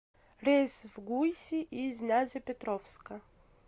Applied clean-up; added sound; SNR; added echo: none; none; none; none.